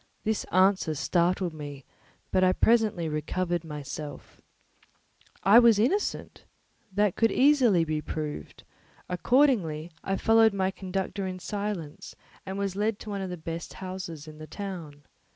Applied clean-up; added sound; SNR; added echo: none; none; none; none.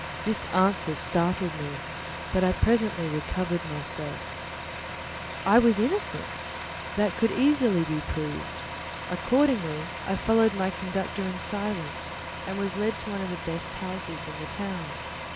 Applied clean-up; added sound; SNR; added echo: none; Truck; 8 dB; none.